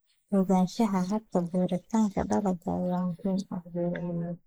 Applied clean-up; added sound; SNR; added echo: neural mask model Resemble Enhance denoiser.